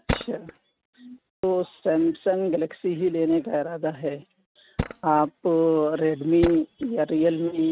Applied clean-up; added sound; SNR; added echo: neural mask model RNNoise.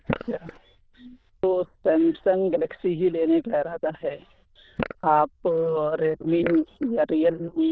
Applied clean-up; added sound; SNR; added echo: neural diffusion model UNIVERSE++.